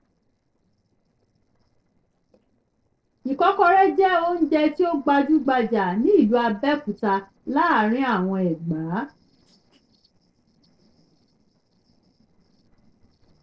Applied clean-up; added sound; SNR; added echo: neural separator model SepFormer DNS4.